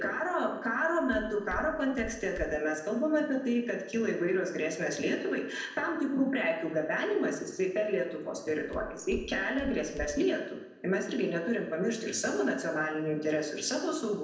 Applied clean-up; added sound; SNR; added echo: none; Walk, footsteps; 13 dB; reverberation time 0.8 s.